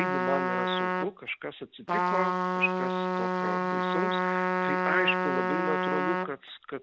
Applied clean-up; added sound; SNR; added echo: none; Trumpet; -5 dB; none.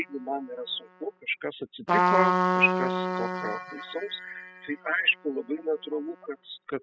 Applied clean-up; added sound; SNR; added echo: classical method spectral subtraction.